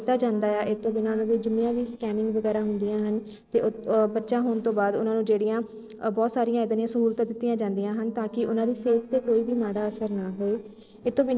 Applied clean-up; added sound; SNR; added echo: neural separator model SepFormer DNS4.